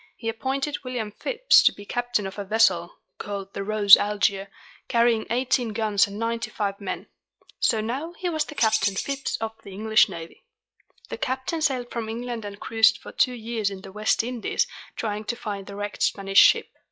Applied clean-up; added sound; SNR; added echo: classical method log-MMSE.